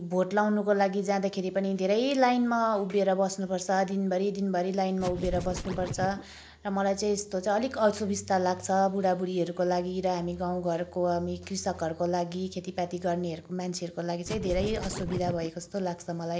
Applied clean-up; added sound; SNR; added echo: none; Scratching (performance technique); 7 dB; none.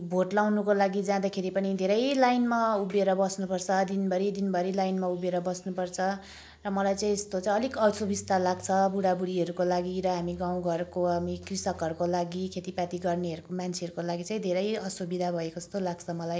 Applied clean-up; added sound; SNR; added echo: none; none; none; none.